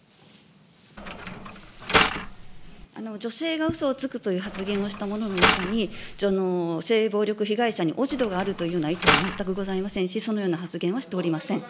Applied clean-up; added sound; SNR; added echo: none; Mechanisms; 0 dB; none.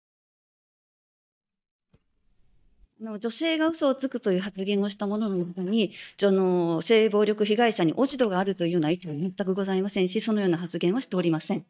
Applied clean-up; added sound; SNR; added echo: neural mask model DeepFilterNet 3.